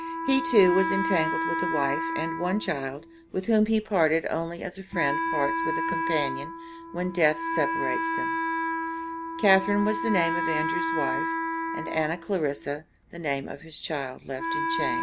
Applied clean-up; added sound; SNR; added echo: none; Wind instrument, woodwind instrument; 2 dB; none.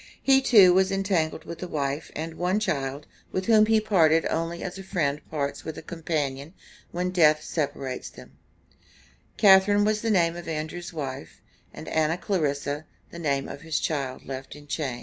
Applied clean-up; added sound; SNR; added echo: none; none; none; none.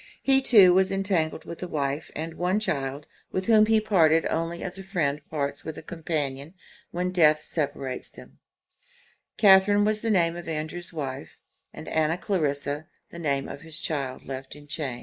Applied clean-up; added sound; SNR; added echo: neural mask model Resemble Enhance denoiser.